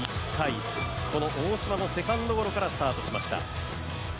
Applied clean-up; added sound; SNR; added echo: none; Bowed string instrument; 15 dB; none.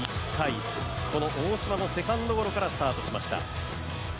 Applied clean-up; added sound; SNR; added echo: none; none; none; none.